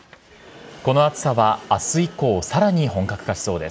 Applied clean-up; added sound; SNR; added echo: none; none; none; none.